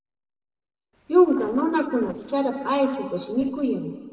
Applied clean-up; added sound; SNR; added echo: neural separator model SepFormer DNS4.